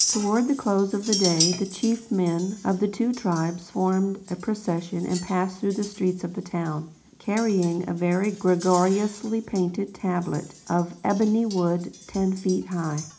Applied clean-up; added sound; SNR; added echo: none; Chink, clink; 11 dB; reverberation time 0.4 s.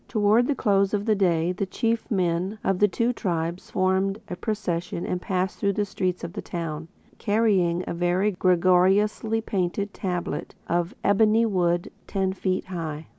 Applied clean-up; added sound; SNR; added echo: none; none; none; none.